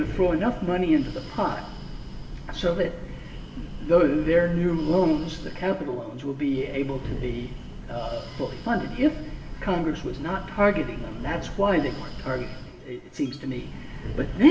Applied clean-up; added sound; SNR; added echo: none; Breathing; 10 dB; reverberation time 3.0 s.